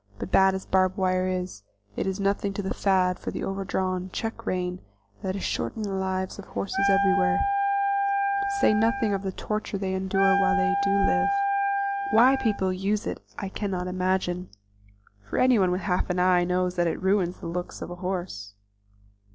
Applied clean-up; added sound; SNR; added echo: none; Wind instrument, woodwind instrument; 0 dB; none.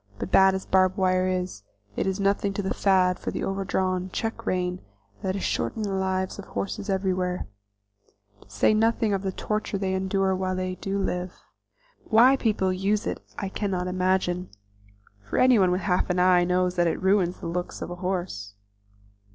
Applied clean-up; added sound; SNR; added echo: none; none; none; none.